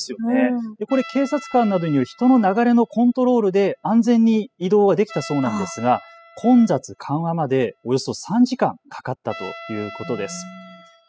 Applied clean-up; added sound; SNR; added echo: classical method spectral subtraction.